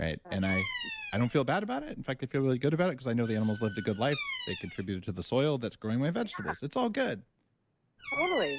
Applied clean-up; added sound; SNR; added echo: none; Bird vocalization, bird call, bird song; 11 dB; none.